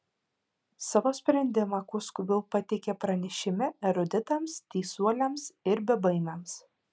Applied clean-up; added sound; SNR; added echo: none; none; none; none.